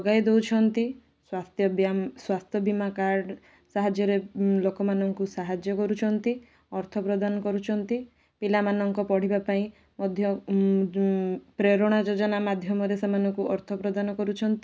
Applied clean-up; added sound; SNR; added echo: none; none; none; none.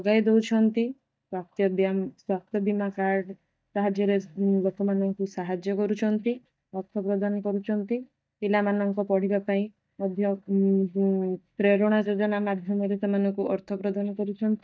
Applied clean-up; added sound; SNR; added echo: neural mask model DeepFilterNet 3.